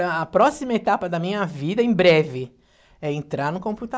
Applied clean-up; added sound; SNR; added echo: none; none; none; none.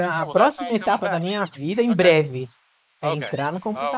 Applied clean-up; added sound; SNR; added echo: neural mask model Resemble Enhance denoiser.